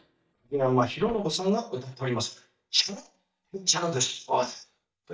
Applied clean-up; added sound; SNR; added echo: neural mask model DeepFilterNet 3.